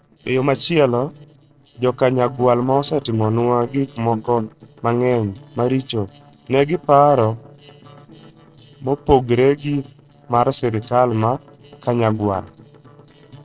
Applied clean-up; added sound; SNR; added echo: neural separator model SepFormer DNS4.